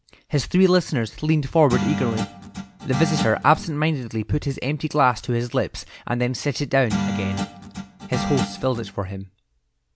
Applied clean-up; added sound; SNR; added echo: none; Guitar; 5 dB; none.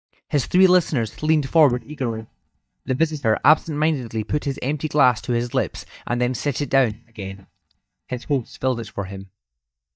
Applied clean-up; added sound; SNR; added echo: neural mask model DeepFilterNet 3.